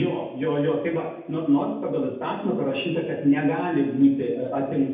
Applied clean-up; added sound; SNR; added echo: none; none; none; reverberation time 0.8 s.